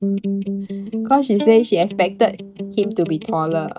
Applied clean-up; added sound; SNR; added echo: neural mask model DeepFilterNet 3.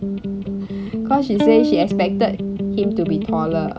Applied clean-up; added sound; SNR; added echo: none; Electric guitar; 1 dB; none.